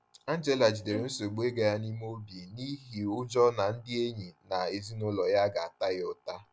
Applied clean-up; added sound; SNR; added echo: none; Bowed string instrument; 14 dB; none.